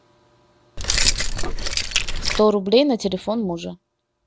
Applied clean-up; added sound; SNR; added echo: none; Keys jangling; -2 dB; none.